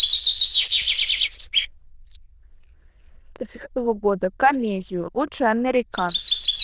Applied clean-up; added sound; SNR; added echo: neural diffusion model UNIVERSE++.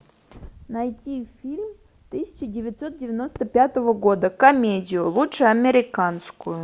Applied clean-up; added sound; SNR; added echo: none; none; none; none.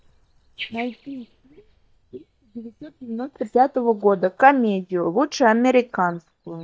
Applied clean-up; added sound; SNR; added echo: neural mask model DeepFilterNet 3.